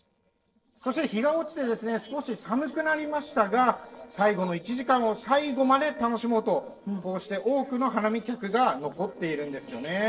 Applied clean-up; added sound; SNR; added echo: neural separator model SepFormer DNS4.